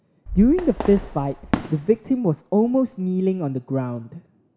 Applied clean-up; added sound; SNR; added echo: none; Fireworks; 10 dB; none.